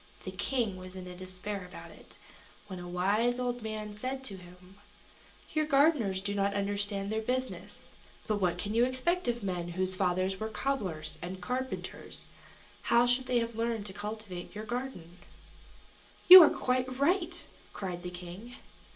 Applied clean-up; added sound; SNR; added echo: none; none; none; reverberation time 0.2 s.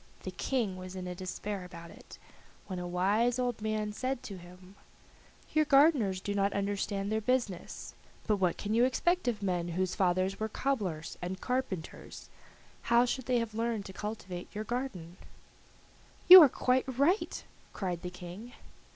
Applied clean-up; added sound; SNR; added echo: none; none; none; none.